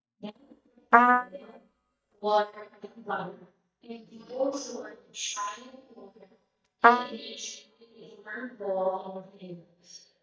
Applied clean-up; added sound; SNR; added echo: neural mask model DeepFilterNet 3.